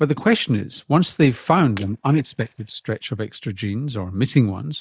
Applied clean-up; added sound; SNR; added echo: neural mask model DeepFilterNet 3.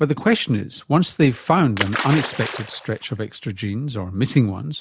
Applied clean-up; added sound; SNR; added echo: none; Splash, splatter; 10 dB; none.